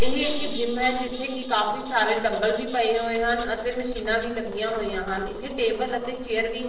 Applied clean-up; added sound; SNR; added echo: neural separator model SepFormer DNS4.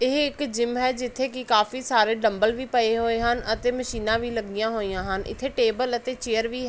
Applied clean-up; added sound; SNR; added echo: none; none; none; none.